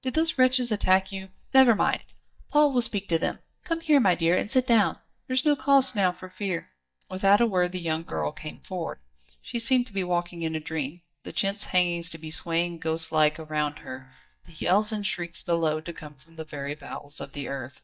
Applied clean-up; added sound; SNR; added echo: neural mask model DeepFilterNet 3.